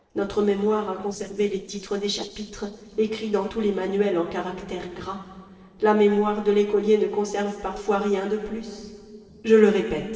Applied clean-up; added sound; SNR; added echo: neural separator model SepFormer DNS4.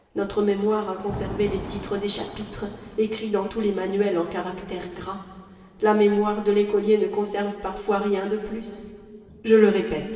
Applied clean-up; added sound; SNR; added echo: none; Thunder; 18 dB; reverberation time 2.7 s.